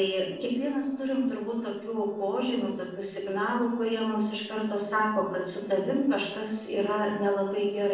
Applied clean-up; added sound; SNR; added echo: neural separator model SepFormer DNS4.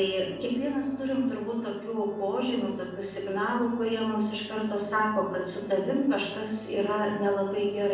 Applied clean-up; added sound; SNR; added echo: none; Organ; 20 dB; reverberation time 0.7 s.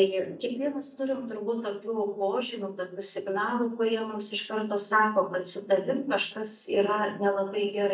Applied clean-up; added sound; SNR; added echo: neural mask model DeepFilterNet 3.